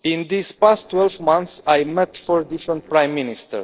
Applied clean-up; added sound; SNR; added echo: neural separator model SepFormer DNS4.